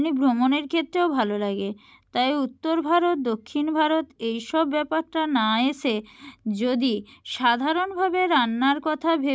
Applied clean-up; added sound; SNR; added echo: none; none; none; none.